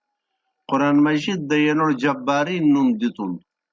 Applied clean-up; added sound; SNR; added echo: none; none; none; none.